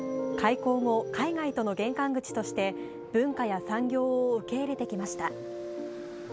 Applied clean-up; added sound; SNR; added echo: none; Mallet percussion; 16 dB; none.